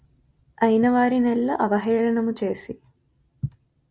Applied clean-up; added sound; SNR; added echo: none; none; none; none.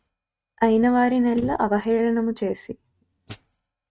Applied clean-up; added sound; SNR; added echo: neural mask model RNNoise.